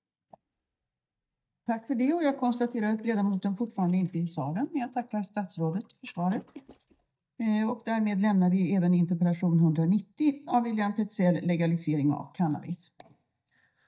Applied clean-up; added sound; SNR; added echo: neural mask model DeepFilterNet 3.